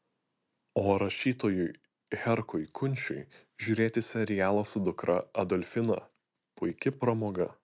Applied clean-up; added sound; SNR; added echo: none; none; none; none.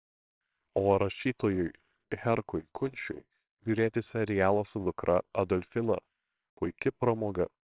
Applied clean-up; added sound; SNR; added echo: neural separator model SepFormer WHAMR!.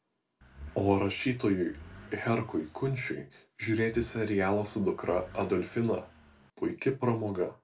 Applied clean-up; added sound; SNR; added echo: none; Accelerating, revving, vroom / Car; 20 dB; reverberation time 0.2 s.